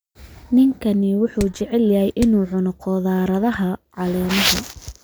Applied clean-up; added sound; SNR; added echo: none; Hammer; 11 dB; none.